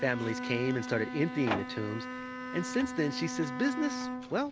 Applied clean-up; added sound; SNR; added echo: none; Bowed string instrument; 6 dB; none.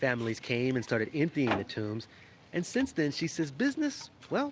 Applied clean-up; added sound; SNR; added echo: none; none; none; none.